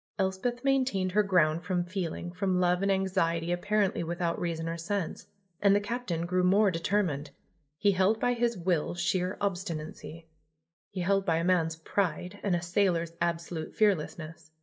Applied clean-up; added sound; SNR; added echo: neural separator model SepFormer DNS4.